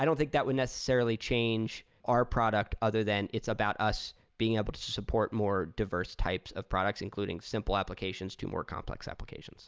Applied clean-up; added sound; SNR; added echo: none; none; none; none.